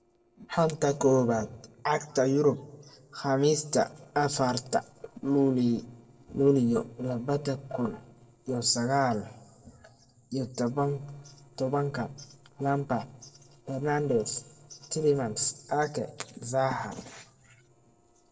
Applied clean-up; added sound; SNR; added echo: neural separator model SepFormer DNS4.